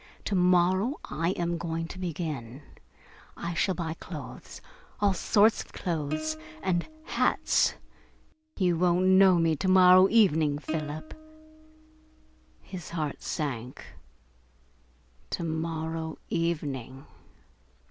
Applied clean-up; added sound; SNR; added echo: none; Plucked string instrument; 15 dB; none.